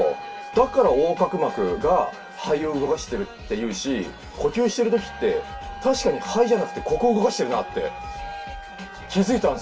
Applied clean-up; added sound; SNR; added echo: none; Wind instrument, woodwind instrument; 15 dB; reverberation time 0.1 s.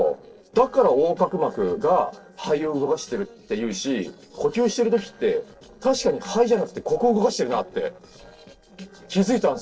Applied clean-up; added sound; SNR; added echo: neural separator model SepFormer DNS4.